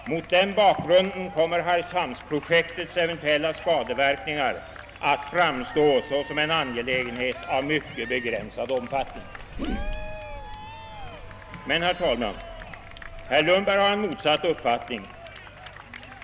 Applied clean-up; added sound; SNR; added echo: none; Car passing by + Cheering; 14 dB; none.